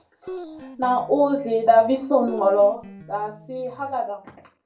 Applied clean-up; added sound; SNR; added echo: none; Guitar; 18 dB; reverberation time 0.3 s.